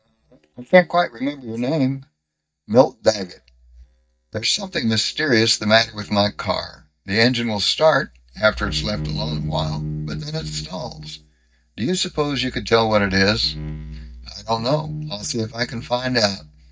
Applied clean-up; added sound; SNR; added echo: neural mask model DeepFilterNet 3.